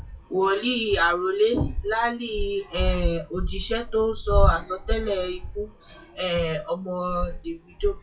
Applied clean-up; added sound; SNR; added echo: classical method WPE with log-MMSE.